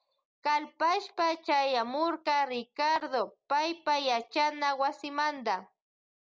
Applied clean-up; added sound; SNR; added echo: none; none; none; none.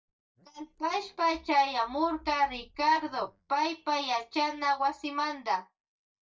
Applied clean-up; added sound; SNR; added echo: neural mask model DeepFilterNet 3.